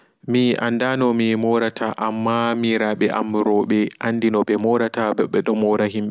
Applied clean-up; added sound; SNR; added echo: none; none; none; none.